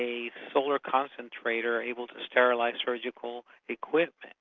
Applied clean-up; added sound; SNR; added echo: none; none; none; none.